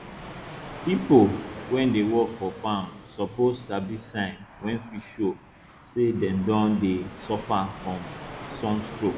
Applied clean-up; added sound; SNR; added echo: none; Fixed-wing aircraft, airplane; 14 dB; none.